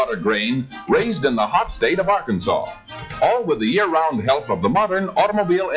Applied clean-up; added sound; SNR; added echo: classical method log-MMSE.